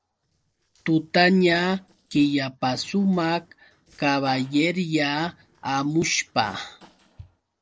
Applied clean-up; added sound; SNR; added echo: neural separator model SepFormer DNS4.